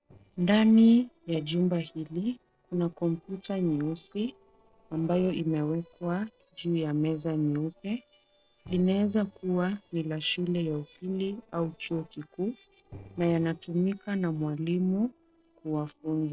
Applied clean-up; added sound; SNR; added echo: neural separator model SepFormer DNS4.